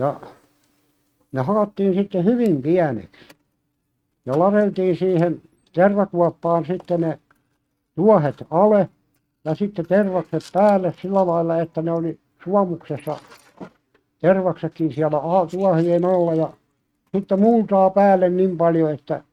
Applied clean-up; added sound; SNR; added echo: neural mask model RNNoise.